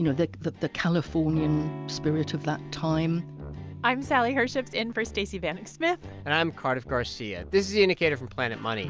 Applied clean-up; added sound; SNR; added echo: none; Electric guitar / Strum; 15 dB; none.